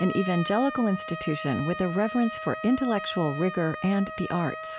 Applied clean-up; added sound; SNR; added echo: none; Trumpet; 10 dB; none.